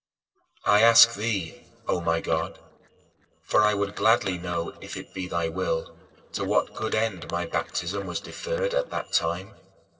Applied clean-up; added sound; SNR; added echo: neural separator model SepFormer DNS4.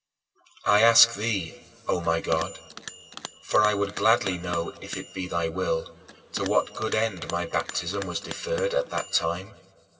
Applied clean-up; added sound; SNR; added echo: none; Bell; 15 dB; reverberation time 2.2 s.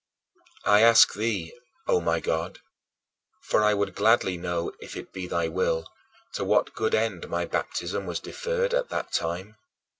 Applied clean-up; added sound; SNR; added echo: none; none; none; none.